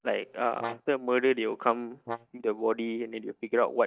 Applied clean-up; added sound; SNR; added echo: neural mask model DeepFilterNet 3.